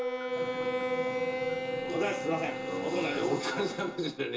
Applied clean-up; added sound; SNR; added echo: none; Bowed string instrument; 3 dB; reverberation time 0.2 s.